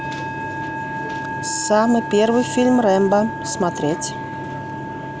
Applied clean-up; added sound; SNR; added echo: none; Musical instrument; 9 dB; none.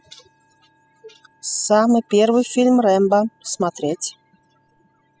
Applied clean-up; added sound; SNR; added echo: classical method spectral subtraction.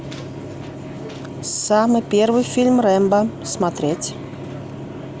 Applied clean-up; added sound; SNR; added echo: none; none; none; none.